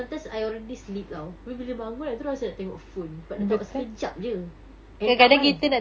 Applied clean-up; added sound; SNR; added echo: none; none; none; none.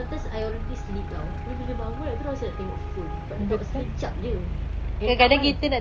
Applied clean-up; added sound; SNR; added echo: none; Traffic noise, roadway noise; 2 dB; none.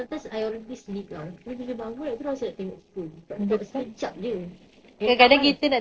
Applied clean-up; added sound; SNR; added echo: neural separator model SepFormer DNS4.